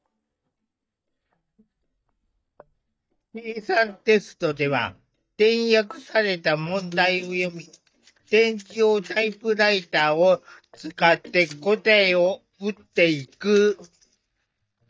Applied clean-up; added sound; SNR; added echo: neural mask model DeepFilterNet 3.